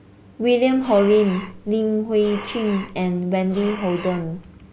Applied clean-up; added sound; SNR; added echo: none; Breathing; 15 dB; none.